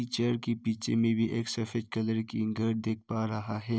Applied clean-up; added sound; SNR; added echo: none; none; none; none.